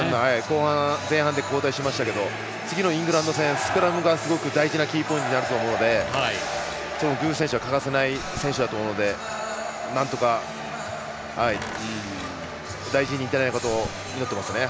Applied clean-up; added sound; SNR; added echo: none; Tools; 16 dB; none.